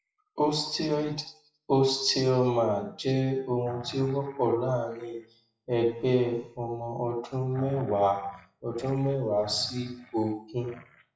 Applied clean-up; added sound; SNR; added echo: classical method WPE with log-MMSE.